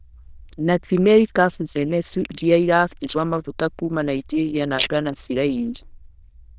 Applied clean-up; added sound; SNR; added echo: neural diffusion model UNIVERSE++.